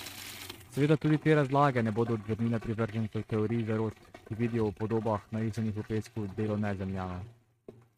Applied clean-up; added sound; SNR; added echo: neural mask model RNNoise.